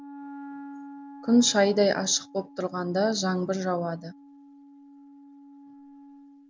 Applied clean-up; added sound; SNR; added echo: none; Wind instrument, woodwind instrument; 18 dB; none.